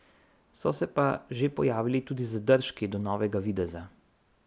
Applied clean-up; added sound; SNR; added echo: none; none; none; none.